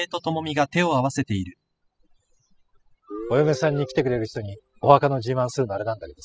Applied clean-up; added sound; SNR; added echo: classical method spectral subtraction.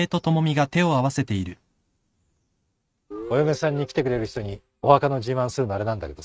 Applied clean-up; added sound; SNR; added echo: neural mask model RNNoise.